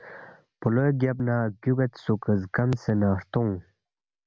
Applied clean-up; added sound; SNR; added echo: none; none; none; none.